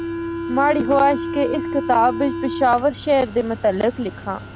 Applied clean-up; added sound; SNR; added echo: none; Subway, metro, underground; 8 dB; none.